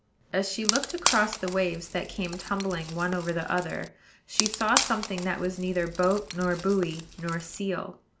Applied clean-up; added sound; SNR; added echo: none; Wood; 5 dB; none.